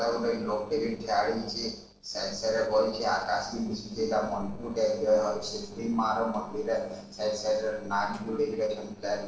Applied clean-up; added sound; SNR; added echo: neural separator model SepFormer DNS4.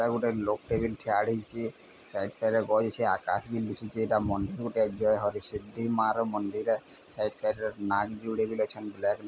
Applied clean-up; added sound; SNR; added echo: none; none; none; none.